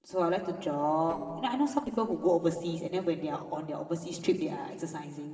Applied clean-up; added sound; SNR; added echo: neural separator model SepFormer DNS4.